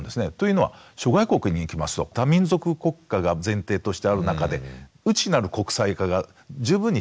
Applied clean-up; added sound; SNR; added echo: none; none; none; none.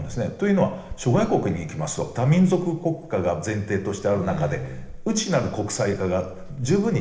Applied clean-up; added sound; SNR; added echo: none; Writing; 18 dB; reverberation time 1.0 s.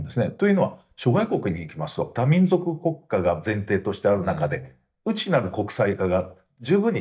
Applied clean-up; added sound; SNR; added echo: neural mask model DeepFilterNet 3.